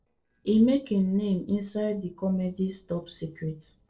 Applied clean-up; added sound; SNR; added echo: neural separator model SepFormer DNS4.